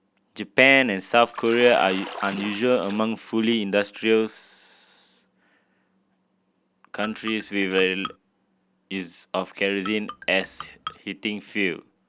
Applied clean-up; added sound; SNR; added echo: none; Marimba, xylophone + Bathtub (filling or washing) / Splash, splatter; 14 dB; none.